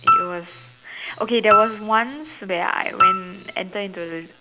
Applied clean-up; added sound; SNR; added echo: none; Piano; -1 dB; none.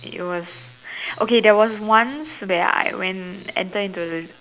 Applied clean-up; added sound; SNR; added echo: none; none; none; none.